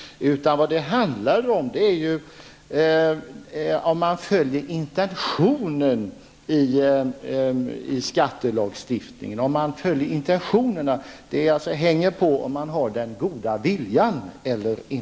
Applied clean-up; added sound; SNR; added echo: none; none; none; none.